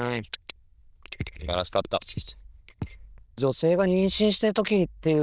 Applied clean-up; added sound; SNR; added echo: neural diffusion model UNIVERSE++.